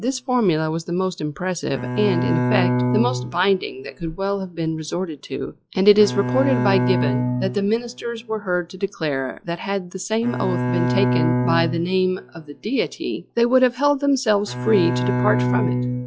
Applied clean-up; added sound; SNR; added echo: classical method log-MMSE.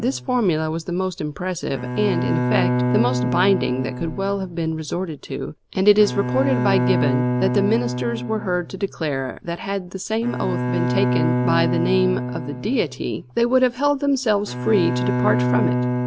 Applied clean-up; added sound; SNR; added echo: none; Bowed string instrument; 2 dB; none.